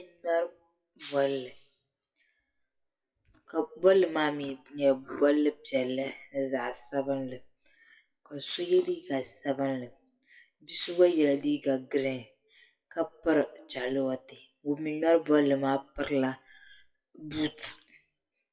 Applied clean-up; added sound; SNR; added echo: classical method WPE with log-MMSE.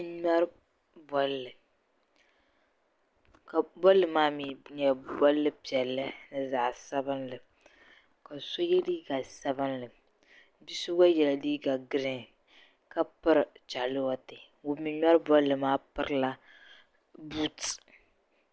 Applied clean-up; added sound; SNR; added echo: none; none; none; none.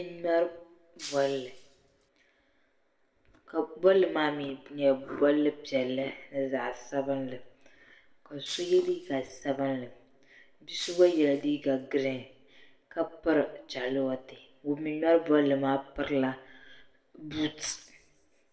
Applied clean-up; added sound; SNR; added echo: none; Shatter; 17 dB; reverberation time 0.6 s.